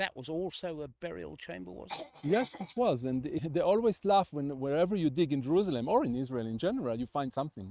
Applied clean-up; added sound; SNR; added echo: neural mask model RNNoise.